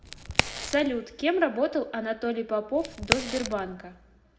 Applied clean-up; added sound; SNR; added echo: none; Crack; 2 dB; reverberation time 0.6 s.